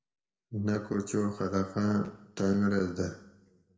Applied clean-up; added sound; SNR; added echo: none; none; none; reverberation time 0.7 s.